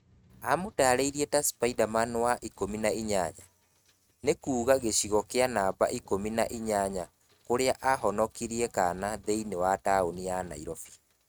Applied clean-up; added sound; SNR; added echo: neural mask model RNNoise.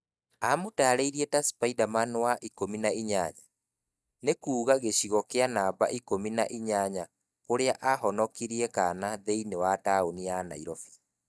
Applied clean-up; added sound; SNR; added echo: neural mask model DeepFilterNet 3.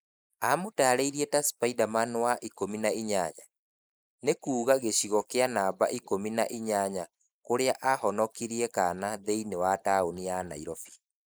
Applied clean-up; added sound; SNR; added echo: neural mask model Resemble Enhance denoiser.